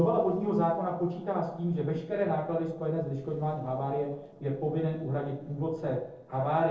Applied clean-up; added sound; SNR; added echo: neural separator model SepFormer DNS4.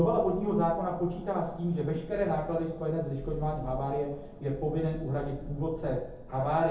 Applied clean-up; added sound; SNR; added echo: none; Thunder; 12 dB; reverberation time 0.7 s.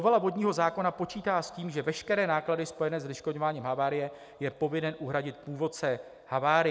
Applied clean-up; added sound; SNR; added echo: none; none; none; none.